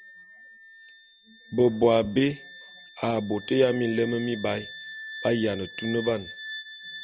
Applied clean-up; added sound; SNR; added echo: none; Wind instrument, woodwind instrument; 14 dB; none.